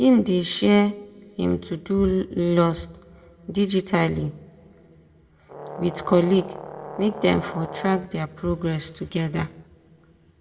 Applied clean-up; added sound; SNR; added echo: none; Brass instrument; 14 dB; reverberation time 1.7 s.